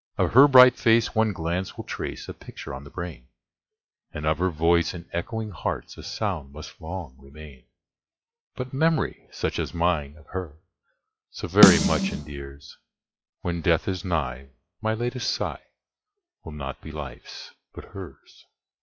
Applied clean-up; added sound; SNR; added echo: classical method log-MMSE.